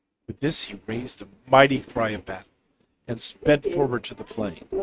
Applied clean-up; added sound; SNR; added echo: neural mask model RNNoise.